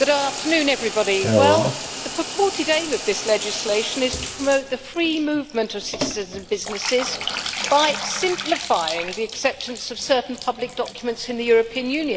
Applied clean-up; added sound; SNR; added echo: none; Bathtub (filling or washing) / Water tap, faucet; 6 dB; none.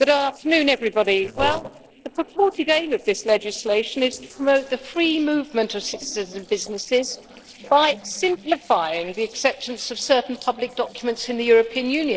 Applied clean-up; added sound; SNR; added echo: neural separator model SepFormer DNS4.